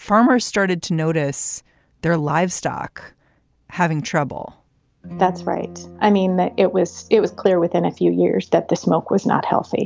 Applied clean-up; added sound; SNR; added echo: none; none; none; none.